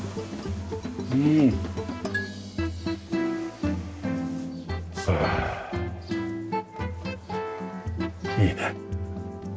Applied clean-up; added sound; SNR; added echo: none; Marimba, xylophone; 12 dB; none.